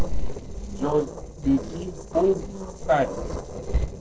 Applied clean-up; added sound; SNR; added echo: neural separator model SepFormer DNS4.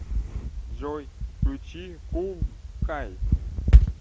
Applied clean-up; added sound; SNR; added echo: none; none; none; none.